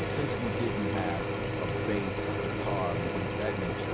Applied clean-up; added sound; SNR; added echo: none; Drill / Mechanisms; -4 dB; none.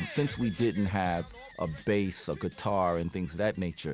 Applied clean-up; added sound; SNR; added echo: none; none; none; none.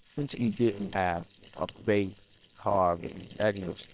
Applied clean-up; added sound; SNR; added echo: neural separator model SepFormer WHAM!.